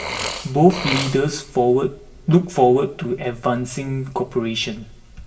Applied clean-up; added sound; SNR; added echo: none; Burping, eructation; 13 dB; reverberation time 0.5 s.